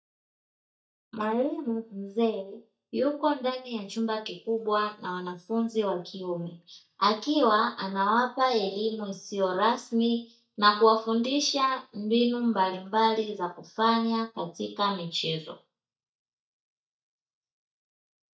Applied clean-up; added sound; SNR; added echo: neural mask model DeepFilterNet 3.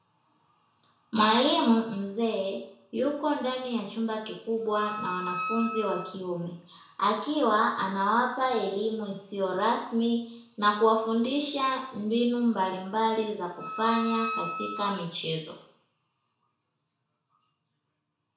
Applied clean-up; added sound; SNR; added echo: none; Wind instrument, woodwind instrument; 9 dB; reverberation time 0.6 s.